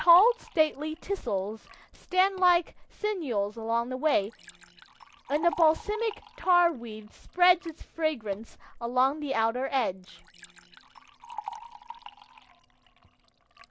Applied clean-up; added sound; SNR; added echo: none; Liquid; 19 dB; none.